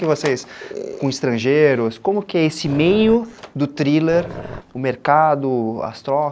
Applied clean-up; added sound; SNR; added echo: none; Growling; 16 dB; none.